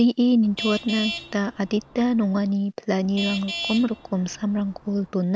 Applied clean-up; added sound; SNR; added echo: none; Traffic noise, roadway noise / Vehicle horn, car horn, honking; 12 dB; none.